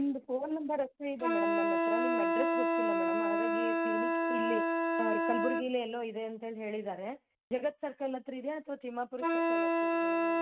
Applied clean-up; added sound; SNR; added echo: neural mask model RNNoise.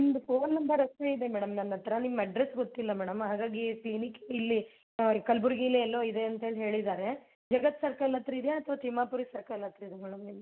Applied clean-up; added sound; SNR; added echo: none; none; none; none.